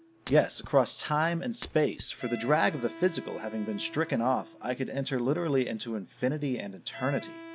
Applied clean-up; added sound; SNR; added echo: none; Shatter + Wind instrument, woodwind instrument; 17 dB; none.